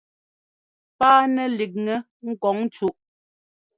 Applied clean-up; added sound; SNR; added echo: none; none; none; none.